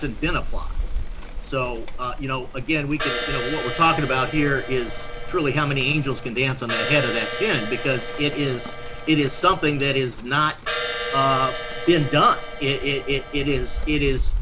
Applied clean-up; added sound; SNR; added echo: none; Rain + Crash cymbal; 4 dB; none.